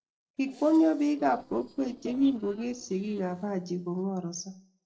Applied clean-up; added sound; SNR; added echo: neural separator model SepFormer DNS4.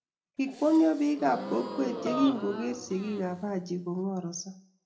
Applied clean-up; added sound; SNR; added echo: none; Gasp; 10 dB; reverberation time 0.3 s.